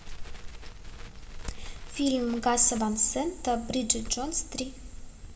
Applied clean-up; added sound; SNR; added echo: none; Crackle; 10 dB; reverberation time 2.5 s.